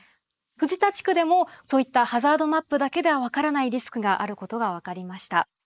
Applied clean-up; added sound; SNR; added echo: neural mask model Resemble Enhance denoiser.